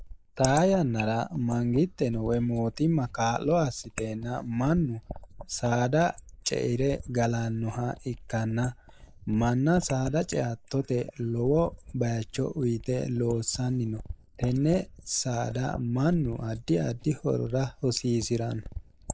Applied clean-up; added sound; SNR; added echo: neural mask model Resemble Enhance denoiser.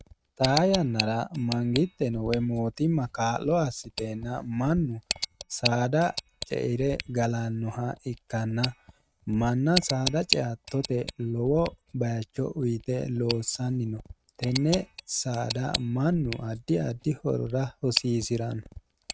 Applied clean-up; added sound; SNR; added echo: neural mask model RNNoise.